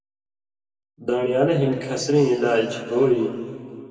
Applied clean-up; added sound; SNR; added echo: none; none; none; reverberation time 2.3 s.